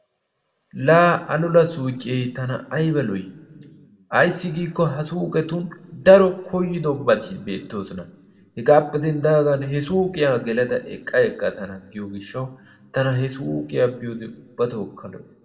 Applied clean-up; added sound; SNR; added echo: none; none; none; reverberation time 1.0 s.